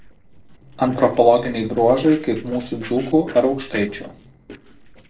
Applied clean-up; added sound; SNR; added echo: neural separator model SepFormer DNS4.